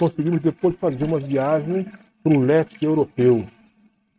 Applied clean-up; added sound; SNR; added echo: neural mask model RNNoise.